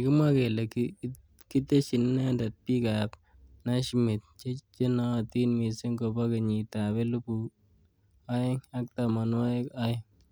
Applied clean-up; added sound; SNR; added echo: none; none; none; none.